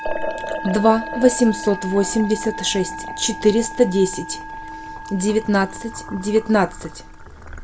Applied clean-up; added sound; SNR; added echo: none; Musical instrument + Liquid; 11 dB; none.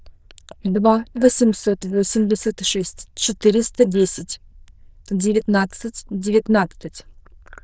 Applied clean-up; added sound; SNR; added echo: neural diffusion model UNIVERSE++.